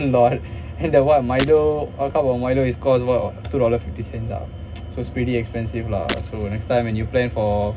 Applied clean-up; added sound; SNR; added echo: none; Shatter; 10 dB; reverberation time 0.4 s.